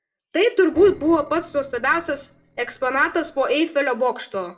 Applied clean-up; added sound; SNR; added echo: neural separator model SepFormer DNS4.